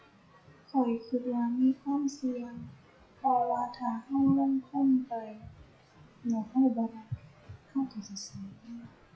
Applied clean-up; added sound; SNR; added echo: classical method WPE with log-MMSE.